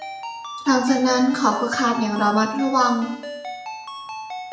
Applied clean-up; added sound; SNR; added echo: none; Ringtone; 11 dB; reverberation time 0.7 s.